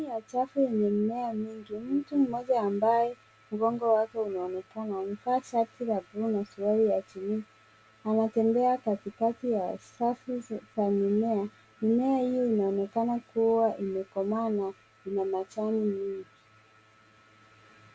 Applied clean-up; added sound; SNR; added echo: none; none; none; none.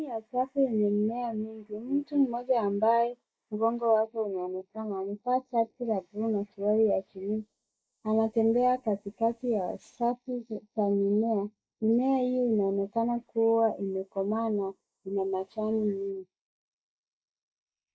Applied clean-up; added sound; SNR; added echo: neural mask model Resemble Enhance denoiser.